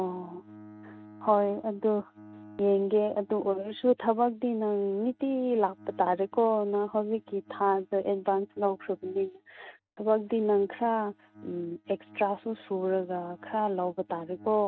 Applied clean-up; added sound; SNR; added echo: neural mask model RNNoise.